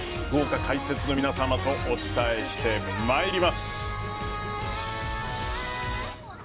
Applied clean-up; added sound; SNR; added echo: none; none; none; none.